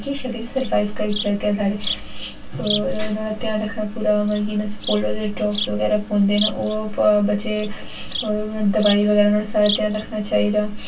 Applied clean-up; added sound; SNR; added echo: none; Insect; 11 dB; reverberation time 0.2 s.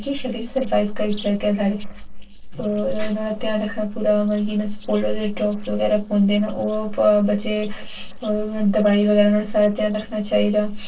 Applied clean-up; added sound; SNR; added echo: neural separator model SepFormer DNS4.